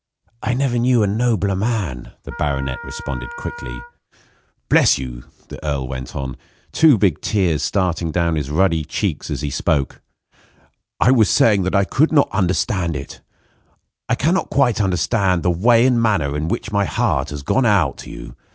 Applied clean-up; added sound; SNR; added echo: none; Wind instrument, woodwind instrument; 13 dB; none.